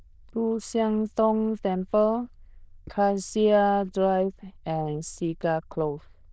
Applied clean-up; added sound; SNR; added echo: neural diffusion model UNIVERSE++.